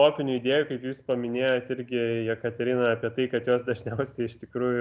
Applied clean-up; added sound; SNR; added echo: none; none; none; none.